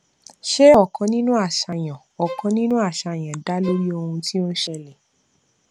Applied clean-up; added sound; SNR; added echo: none; Bowed string instrument; 19 dB; none.